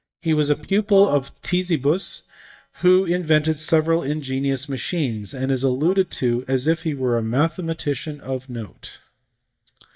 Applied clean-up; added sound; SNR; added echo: neural mask model DeepFilterNet 3.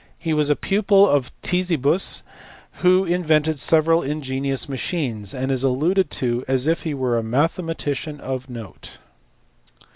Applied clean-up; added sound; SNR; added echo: none; none; none; none.